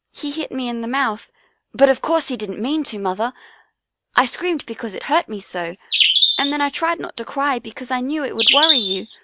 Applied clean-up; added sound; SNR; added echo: none; Bird; -3 dB; none.